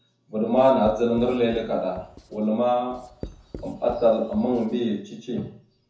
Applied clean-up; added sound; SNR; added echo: none; Writing; 18 dB; reverberation time 0.7 s.